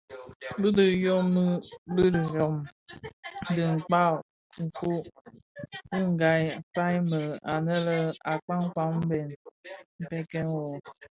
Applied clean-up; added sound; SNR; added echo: none; none; none; none.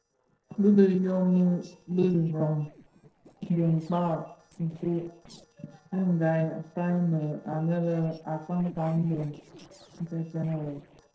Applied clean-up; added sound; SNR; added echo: neural separator model SepFormer DNS4.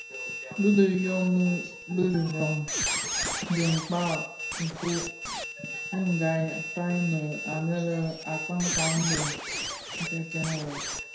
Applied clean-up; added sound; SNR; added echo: none; Squeak; 5 dB; reverberation time 0.6 s.